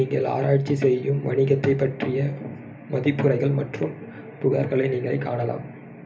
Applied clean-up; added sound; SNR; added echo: none; none; none; reverberation time 0.3 s.